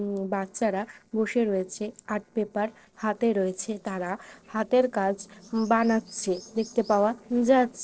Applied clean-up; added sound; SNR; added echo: neural separator model SepFormer DNS4.